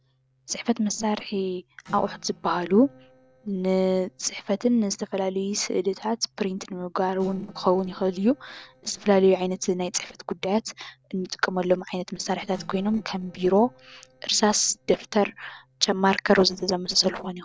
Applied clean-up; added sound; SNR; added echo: neural separator model SepFormer DNS4.